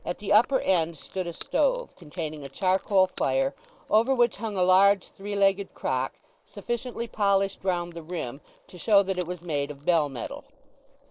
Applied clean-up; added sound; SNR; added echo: neural mask model Resemble Enhance denoiser.